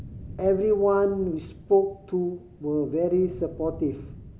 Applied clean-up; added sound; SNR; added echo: none; Thunder; 16 dB; none.